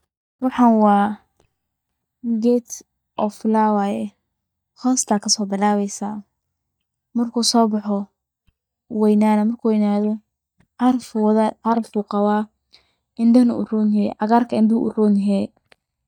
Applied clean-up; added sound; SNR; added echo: neural mask model DeepFilterNet 3.